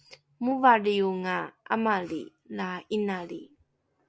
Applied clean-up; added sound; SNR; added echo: none; none; none; none.